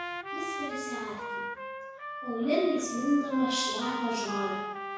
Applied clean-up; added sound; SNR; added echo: none; Trumpet; 5 dB; reverberation time 1.1 s.